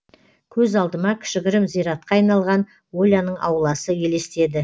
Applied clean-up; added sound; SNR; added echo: none; none; none; none.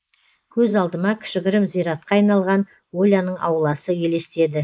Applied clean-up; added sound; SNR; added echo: neural mask model Resemble Enhance denoiser.